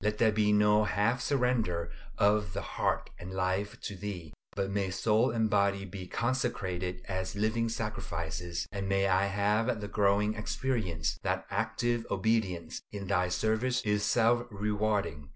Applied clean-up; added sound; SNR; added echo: none; none; none; none.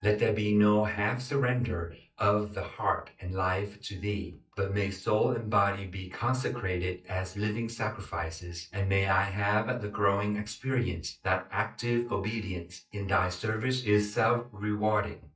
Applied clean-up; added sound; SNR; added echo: neural mask model DeepFilterNet 3.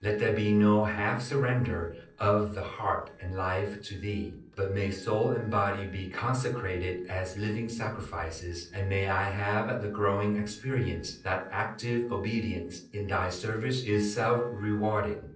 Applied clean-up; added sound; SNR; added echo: neural separator model SepFormer DNS4.